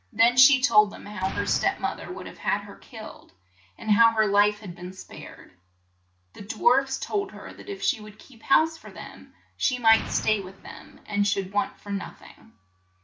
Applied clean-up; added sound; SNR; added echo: none; Explosion; 14 dB; none.